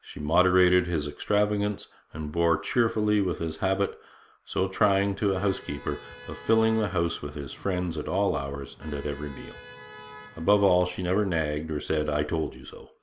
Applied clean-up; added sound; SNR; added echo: none; Motor vehicle (road); 20 dB; none.